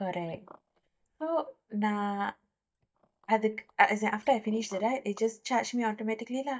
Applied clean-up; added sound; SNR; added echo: neural mask model DeepFilterNet 3.